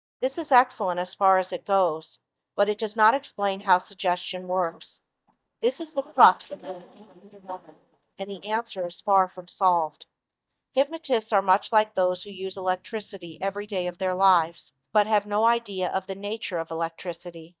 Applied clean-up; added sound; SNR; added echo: neural mask model DeepFilterNet 3.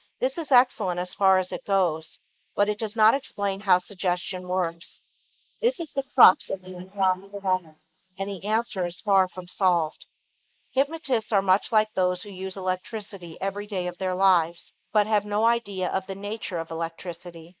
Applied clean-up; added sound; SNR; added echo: neural mask model Resemble Enhance denoiser.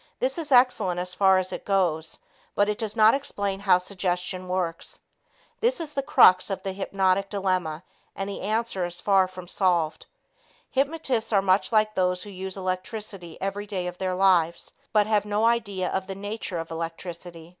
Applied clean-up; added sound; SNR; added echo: none; none; none; none.